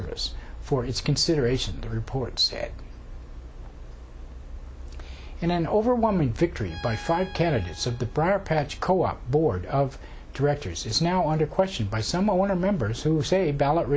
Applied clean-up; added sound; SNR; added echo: none; Bowed string instrument; 19 dB; none.